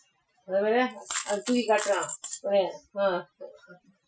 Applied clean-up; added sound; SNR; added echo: classical method Wiener filter.